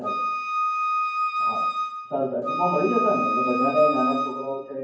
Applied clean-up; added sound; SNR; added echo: none; Wind instrument, woodwind instrument; -1 dB; reverberation time 0.9 s.